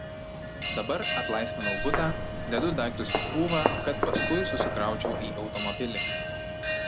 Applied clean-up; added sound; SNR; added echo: none; Walk, footsteps + Bell; -2 dB; none.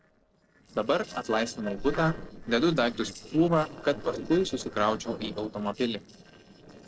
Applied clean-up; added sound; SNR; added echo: neural separator model SepFormer DNS4.